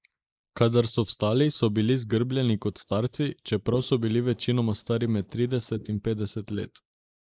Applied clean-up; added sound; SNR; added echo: neural mask model Resemble Enhance denoiser.